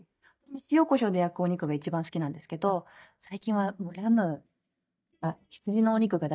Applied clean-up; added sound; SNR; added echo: neural mask model DeepFilterNet 3.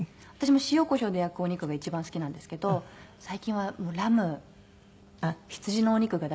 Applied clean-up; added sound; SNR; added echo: none; none; none; none.